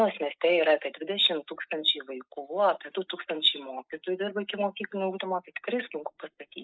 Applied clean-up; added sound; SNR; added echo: neural mask model Resemble Enhance denoiser.